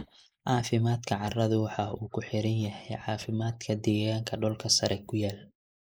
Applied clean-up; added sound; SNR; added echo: neural mask model Resemble Enhance denoiser.